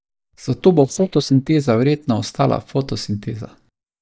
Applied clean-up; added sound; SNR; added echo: neural mask model DeepFilterNet 3.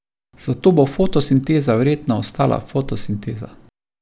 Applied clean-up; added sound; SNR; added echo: none; none; none; none.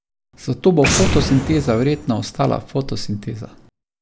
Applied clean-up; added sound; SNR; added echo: none; Boom; 6 dB; none.